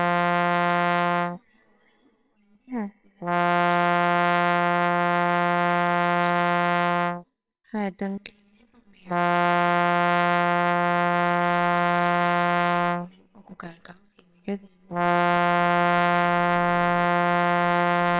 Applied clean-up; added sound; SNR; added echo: neural separator model SepFormer WHAMR!.